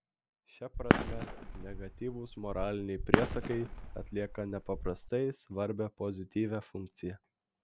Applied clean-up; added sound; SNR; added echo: none; Fireworks; -3 dB; none.